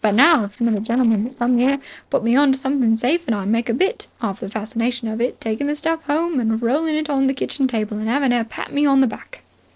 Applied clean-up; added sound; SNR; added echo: neural separator model SepFormer DNS4.